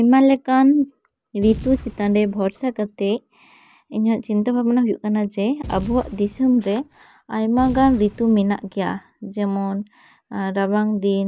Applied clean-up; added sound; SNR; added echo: none; Boom; 16 dB; none.